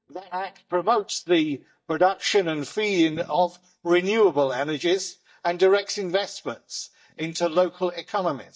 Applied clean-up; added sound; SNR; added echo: neural mask model DeepFilterNet 3.